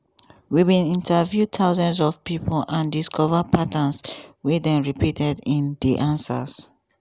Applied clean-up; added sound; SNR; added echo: none; none; none; none.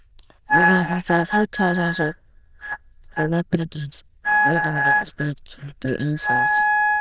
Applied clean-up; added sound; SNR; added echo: neural diffusion model UNIVERSE++.